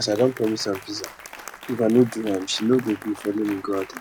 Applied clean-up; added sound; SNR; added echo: none; Applause; 16 dB; none.